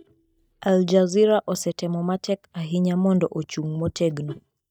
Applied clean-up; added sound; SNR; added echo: neural mask model DeepFilterNet 3.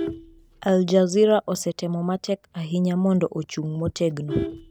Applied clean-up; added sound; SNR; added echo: none; Vehicle horn, car horn, honking; 14 dB; none.